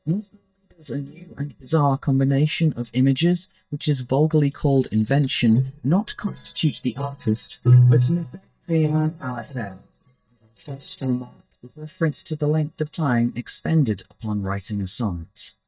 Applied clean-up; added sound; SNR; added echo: neural mask model DeepFilterNet 3.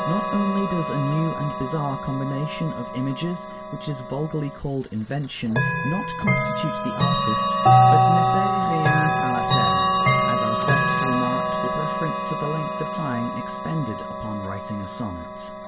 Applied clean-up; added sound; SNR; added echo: none; Chime / Clock; -5 dB; reverberation time 0.1 s.